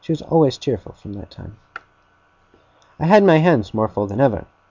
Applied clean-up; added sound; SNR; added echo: none; none; none; none.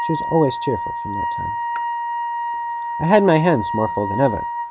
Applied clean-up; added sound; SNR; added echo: none; Wind instrument, woodwind instrument; 4 dB; none.